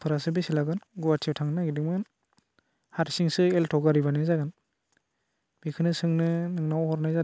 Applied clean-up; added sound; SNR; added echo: none; none; none; none.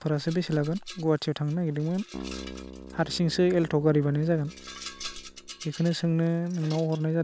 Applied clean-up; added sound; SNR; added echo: none; Keyboard (musical) + Rattle; 16 dB; none.